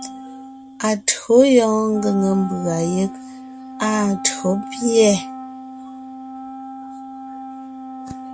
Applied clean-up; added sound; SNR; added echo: none; Wind instrument, woodwind instrument; 13 dB; none.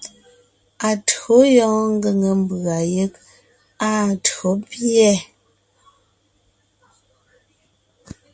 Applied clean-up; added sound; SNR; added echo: none; none; none; none.